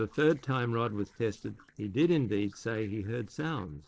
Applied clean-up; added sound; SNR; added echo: neural separator model SepFormer DNS4.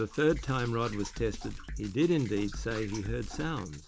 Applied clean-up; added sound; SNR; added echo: none; Drum kit + Liquid; 10 dB; none.